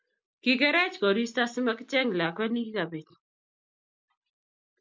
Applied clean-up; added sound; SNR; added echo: none; none; none; none.